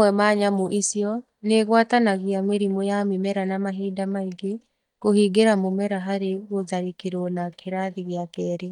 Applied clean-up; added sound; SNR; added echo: neural mask model DeepFilterNet 3.